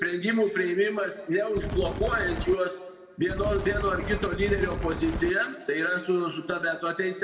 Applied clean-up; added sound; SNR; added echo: none; Wind; 5 dB; reverberation time 1.6 s.